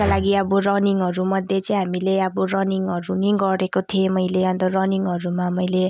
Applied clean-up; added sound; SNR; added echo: none; none; none; none.